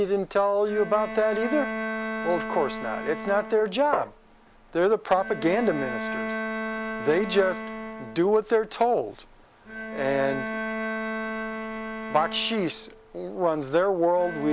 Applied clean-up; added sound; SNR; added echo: none; Bowed string instrument + Tap; 8 dB; none.